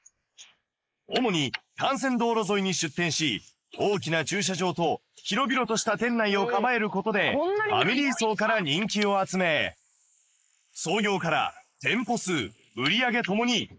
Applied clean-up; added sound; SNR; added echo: neural mask model Resemble Enhance denoiser.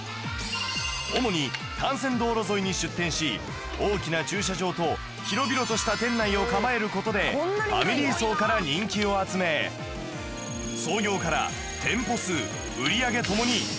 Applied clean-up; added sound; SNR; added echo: none; Vehicle; 18 dB; none.